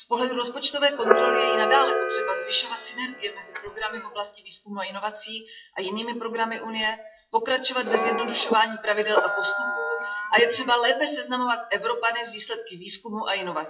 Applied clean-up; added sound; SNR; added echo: classical method WPE with log-MMSE.